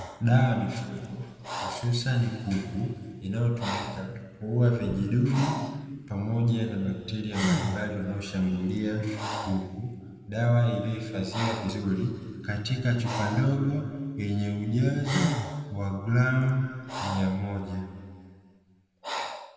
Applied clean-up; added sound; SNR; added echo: none; Breathing; 10 dB; reverberation time 2.1 s.